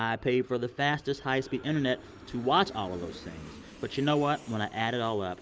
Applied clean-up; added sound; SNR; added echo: none; Aircraft; 19 dB; none.